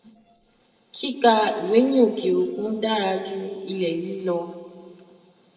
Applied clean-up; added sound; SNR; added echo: neural separator model SepFormer DNS4.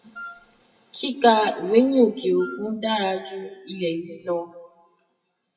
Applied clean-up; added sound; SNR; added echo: classical method WPE with log-MMSE.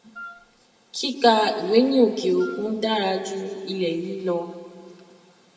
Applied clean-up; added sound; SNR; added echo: none; Wind instrument, woodwind instrument; 19 dB; reverberation time 1.8 s.